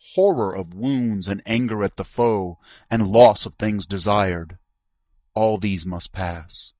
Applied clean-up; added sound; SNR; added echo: neural mask model DeepFilterNet 3.